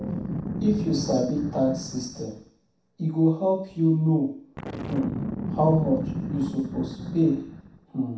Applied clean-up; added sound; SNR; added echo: none; Boom; 7 dB; reverberation time 0.7 s.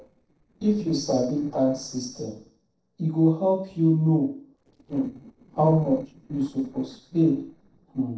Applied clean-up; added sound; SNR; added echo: neural separator model SepFormer DNS4.